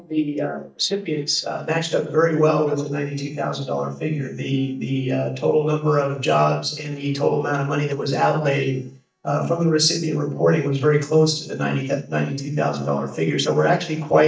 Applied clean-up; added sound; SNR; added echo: neural mask model DeepFilterNet 3.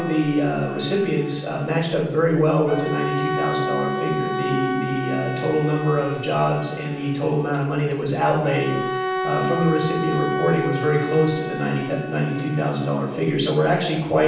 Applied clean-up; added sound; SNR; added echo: none; Bowed string instrument; 7 dB; reverberation time 0.7 s.